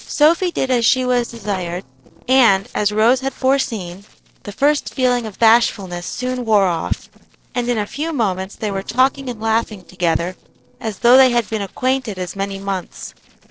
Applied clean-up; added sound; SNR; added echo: neural separator model SepFormer DNS4.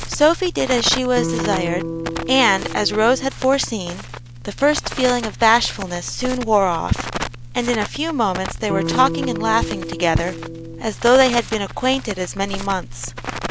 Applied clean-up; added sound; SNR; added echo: none; Crackle + Electric guitar; 8 dB; none.